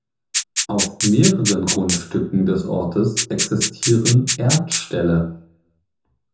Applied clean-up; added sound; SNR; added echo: none; Rattle (instrument); 3 dB; reverberation time 0.6 s.